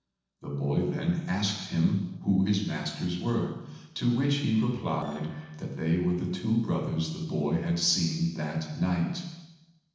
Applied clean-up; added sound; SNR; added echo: neural separator model SepFormer DNS4.